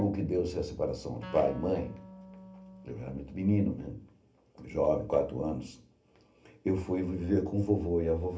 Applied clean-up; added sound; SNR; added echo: none; Wind instrument, woodwind instrument; 17 dB; reverberation time 0.3 s.